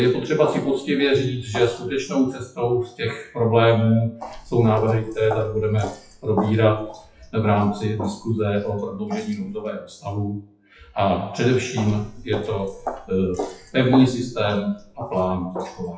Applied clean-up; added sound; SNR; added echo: classical method WPE with log-MMSE.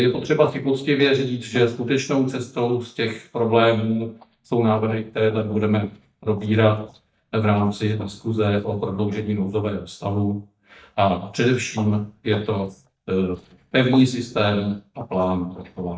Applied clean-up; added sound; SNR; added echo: neural mask model DeepFilterNet 3.